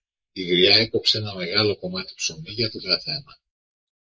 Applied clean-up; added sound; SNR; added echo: neural mask model Resemble Enhance denoiser.